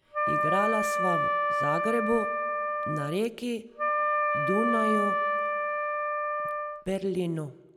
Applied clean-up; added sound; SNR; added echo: none; Wind instrument, woodwind instrument; -4 dB; none.